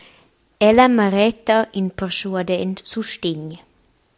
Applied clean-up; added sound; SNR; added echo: none; none; none; none.